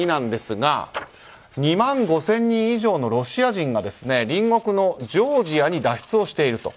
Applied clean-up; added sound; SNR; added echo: none; none; none; none.